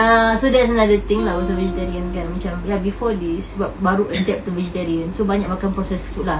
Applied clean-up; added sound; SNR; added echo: none; Acoustic guitar; 13 dB; none.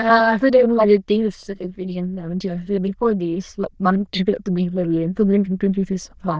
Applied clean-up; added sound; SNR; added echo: neural diffusion model UNIVERSE++.